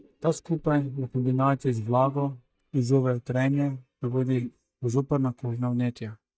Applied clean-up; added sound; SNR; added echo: neural mask model DeepFilterNet 3.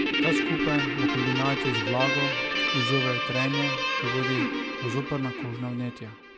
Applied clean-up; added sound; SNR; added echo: none; Guitar; -3 dB; none.